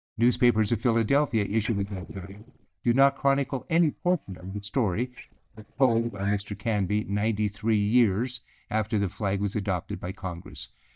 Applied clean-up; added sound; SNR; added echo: neural mask model DeepFilterNet 3.